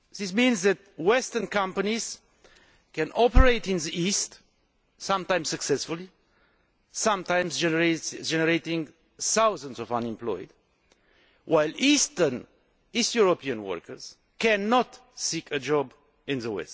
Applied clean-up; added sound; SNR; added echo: none; none; none; none.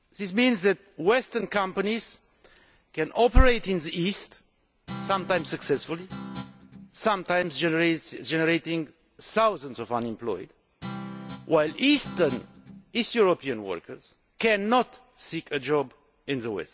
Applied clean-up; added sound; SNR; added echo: none; Guitar; 14 dB; none.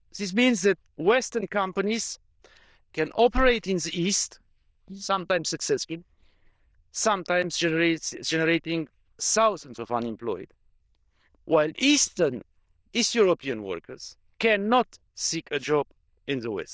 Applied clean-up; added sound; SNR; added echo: neural diffusion model UNIVERSE++.